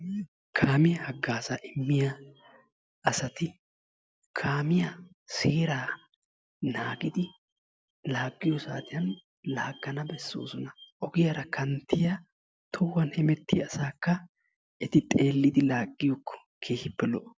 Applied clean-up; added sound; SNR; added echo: none; none; none; none.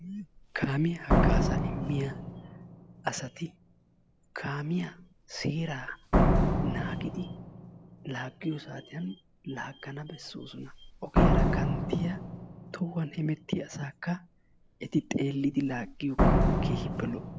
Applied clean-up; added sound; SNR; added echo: none; Slam; -4 dB; none.